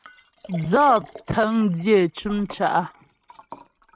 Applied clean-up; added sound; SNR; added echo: neural mask model RNNoise.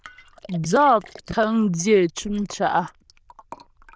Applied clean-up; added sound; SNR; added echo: neural diffusion model UNIVERSE++.